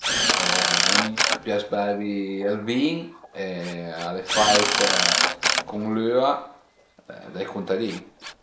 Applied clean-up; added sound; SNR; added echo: none; Drill; -1 dB; none.